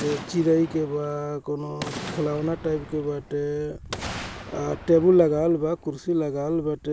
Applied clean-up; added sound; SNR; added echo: none; Boom; 14 dB; none.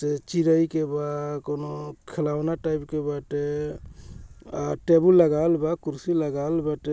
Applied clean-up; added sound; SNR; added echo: none; none; none; none.